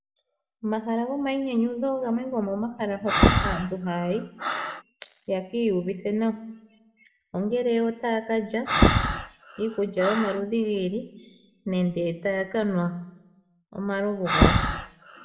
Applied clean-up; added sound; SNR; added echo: none; Breathing; 1 dB; reverberation time 0.7 s.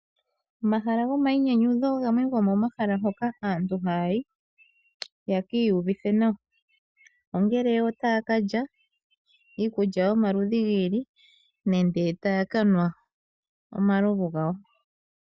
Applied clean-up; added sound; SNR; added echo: none; none; none; none.